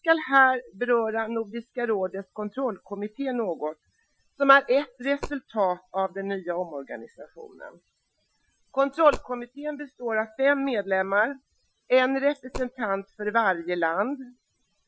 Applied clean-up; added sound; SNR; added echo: classical method Wiener filter.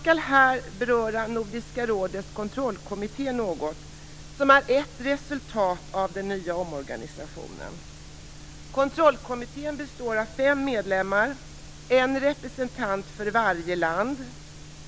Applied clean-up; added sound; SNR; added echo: none; none; none; none.